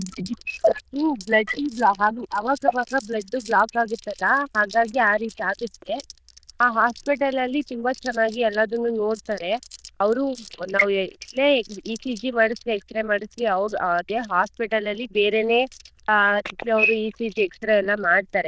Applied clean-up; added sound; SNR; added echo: neural diffusion model UNIVERSE++.